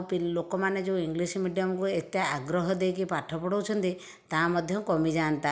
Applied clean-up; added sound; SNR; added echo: none; none; none; none.